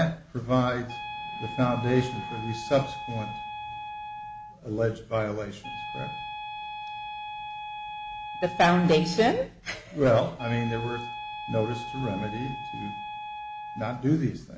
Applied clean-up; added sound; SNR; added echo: none; Wind instrument, woodwind instrument; 10 dB; none.